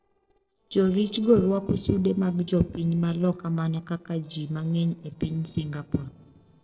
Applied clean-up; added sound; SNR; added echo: neural separator model SepFormer DNS4.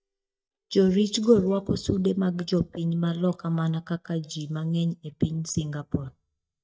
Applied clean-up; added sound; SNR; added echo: neural mask model DeepFilterNet 3.